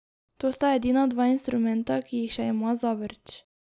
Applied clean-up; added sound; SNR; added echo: none; none; none; none.